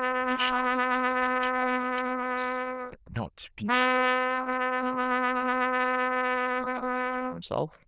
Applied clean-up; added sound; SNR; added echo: neural diffusion model UNIVERSE++.